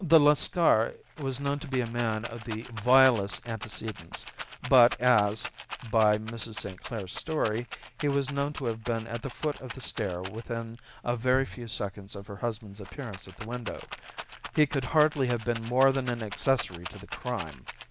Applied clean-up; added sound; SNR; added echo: none; Rattle; 14 dB; none.